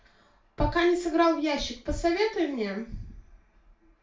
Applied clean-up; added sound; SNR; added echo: none; none; none; reverberation time 0.3 s.